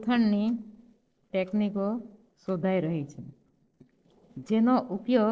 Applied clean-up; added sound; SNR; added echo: neural separator model SepFormer DNS4.